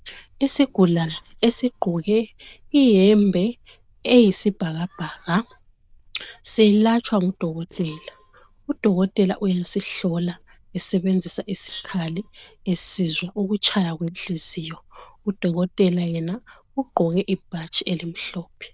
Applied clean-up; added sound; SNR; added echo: neural diffusion model UNIVERSE++.